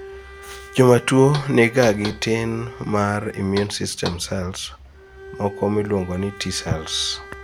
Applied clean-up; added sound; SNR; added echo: none; Knock + Bowed string instrument; 16 dB; none.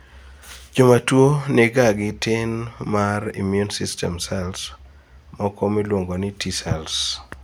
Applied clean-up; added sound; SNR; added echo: none; none; none; none.